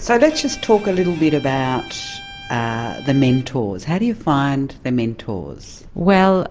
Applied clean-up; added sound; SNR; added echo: none; Bowed string instrument; 18 dB; none.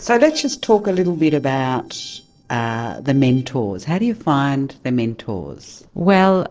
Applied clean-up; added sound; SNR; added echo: neural separator model SepFormer DNS4.